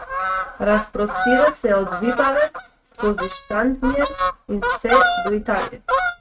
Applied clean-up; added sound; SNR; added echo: neural mask model RNNoise.